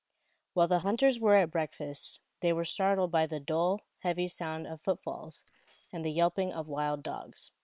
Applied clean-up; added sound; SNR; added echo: neural separator model SepFormer WHAM!.